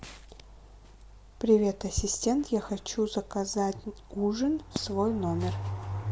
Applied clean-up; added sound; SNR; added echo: none; none; none; none.